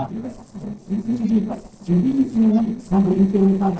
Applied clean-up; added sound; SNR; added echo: neural separator model SepFormer DNS4.